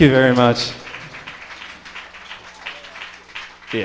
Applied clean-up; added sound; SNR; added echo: none; none; none; none.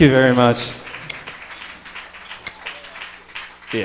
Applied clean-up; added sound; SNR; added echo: none; Shatter; 17 dB; none.